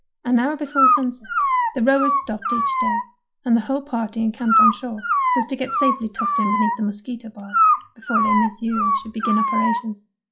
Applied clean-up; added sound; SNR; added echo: classical method log-MMSE.